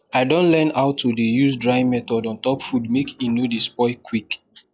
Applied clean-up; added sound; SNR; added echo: classical method log-MMSE.